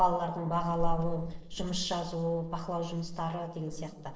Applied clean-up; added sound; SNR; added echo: neural separator model SepFormer DNS4.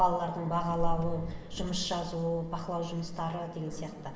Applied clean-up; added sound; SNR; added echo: none; Car; 3 dB; reverberation time 0.8 s.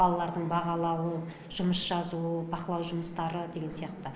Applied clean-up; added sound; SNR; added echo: none; none; none; none.